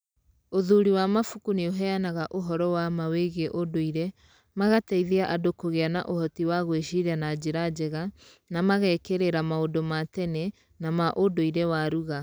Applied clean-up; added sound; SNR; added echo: none; none; none; none.